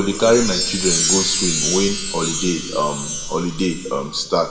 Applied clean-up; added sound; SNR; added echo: none; Chime; 2 dB; reverberation time 1.2 s.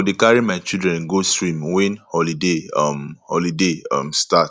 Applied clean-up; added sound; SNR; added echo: none; none; none; none.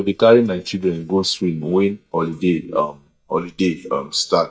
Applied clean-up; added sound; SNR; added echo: neural mask model DeepFilterNet 3.